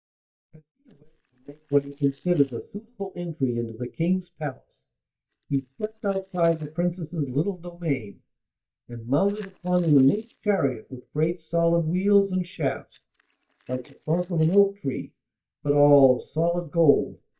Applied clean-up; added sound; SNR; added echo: neural mask model DeepFilterNet 3.